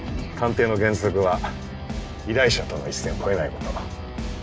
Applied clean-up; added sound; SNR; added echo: none; none; none; none.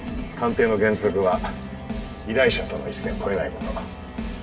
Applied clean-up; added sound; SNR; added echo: none; none; none; reverberation time 1.7 s.